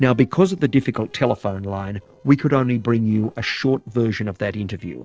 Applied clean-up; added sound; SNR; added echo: neural separator model SepFormer DNS4.